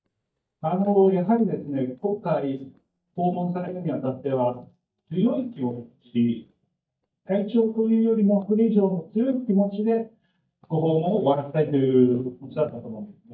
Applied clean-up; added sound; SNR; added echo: neural mask model DeepFilterNet 3.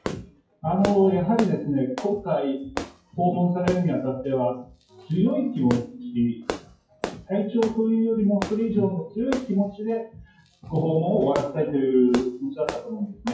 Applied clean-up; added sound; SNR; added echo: classical method WPE with log-MMSE.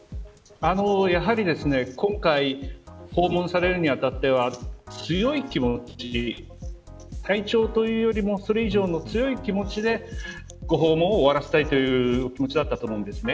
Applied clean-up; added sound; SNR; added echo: none; none; none; none.